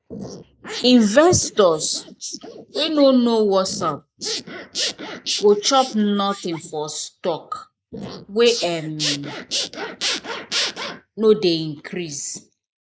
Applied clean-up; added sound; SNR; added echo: neural mask model Resemble Enhance denoiser.